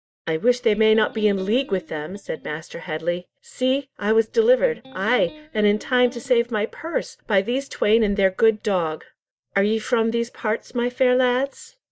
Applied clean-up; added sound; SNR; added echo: neural mask model DeepFilterNet 3.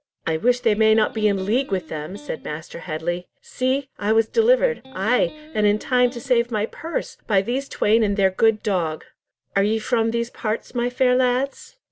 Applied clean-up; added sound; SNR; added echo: none; Electric guitar; 20 dB; none.